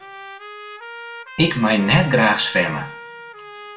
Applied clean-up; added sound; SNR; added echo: none; Trumpet; 15 dB; reverberation time 0.4 s.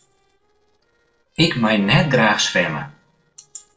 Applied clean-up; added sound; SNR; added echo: neural separator model SepFormer DNS4.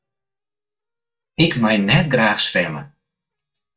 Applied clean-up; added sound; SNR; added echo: neural mask model DeepFilterNet 3.